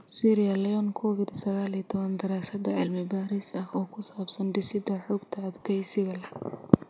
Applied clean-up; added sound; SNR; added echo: none; none; none; none.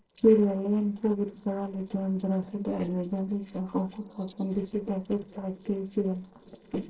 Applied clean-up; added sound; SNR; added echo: neural separator model SepFormer DNS4.